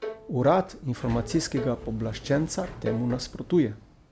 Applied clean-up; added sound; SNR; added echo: none; Sliding door + Bowed string instrument; 12 dB; none.